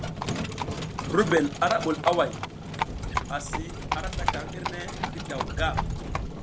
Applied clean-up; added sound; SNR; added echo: none; Livestock, farm animals, working animals; 1 dB; none.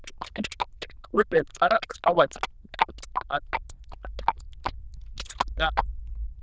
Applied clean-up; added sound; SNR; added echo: neural diffusion model UNIVERSE++.